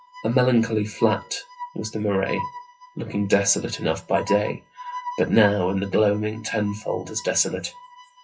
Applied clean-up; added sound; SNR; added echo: classical method WPE with log-MMSE.